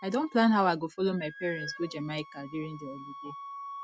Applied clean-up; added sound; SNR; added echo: none; Wind instrument, woodwind instrument; 14 dB; none.